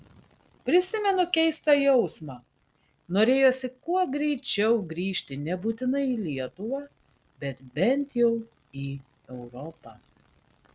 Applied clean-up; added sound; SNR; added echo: none; none; none; none.